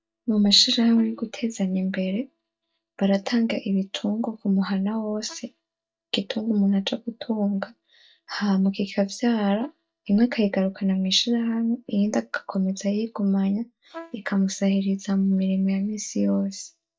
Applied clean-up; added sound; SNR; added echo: neural mask model DeepFilterNet 3.